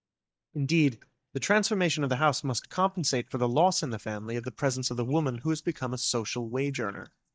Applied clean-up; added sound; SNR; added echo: neural mask model DeepFilterNet 3.